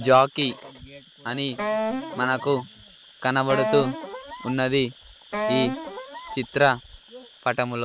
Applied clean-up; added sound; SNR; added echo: none; Wind instrument, woodwind instrument; 5 dB; none.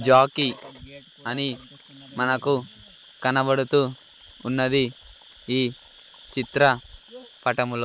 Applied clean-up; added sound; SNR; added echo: none; none; none; none.